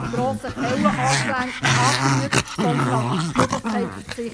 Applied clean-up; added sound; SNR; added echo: none; Growling; -4 dB; none.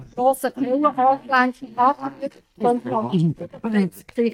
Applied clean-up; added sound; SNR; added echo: neural mask model DeepFilterNet 3.